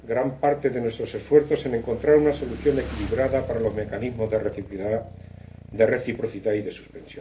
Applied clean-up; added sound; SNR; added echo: none; Motorcycle / Engine; 15 dB; reverberation time 0.3 s.